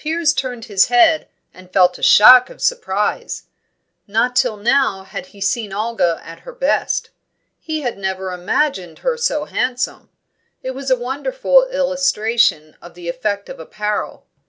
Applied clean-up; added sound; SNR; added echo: none; none; none; none.